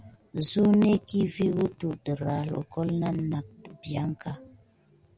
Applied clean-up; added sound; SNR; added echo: none; none; none; none.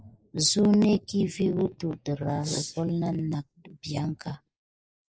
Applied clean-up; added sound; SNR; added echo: neural mask model Resemble Enhance denoiser.